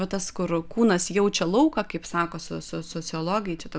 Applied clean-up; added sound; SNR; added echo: none; none; none; none.